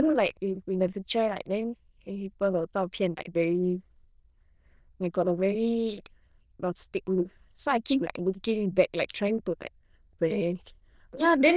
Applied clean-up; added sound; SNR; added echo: neural diffusion model UNIVERSE++.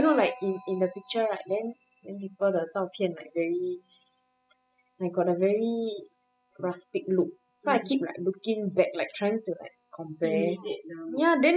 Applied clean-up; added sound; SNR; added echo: classical method spectral subtraction.